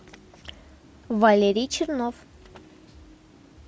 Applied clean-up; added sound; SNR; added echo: none; none; none; none.